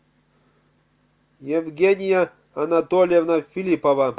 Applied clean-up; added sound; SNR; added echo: none; none; none; none.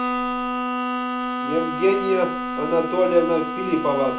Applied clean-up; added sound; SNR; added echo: none; Bowed string instrument; 3 dB; reverberation time 0.4 s.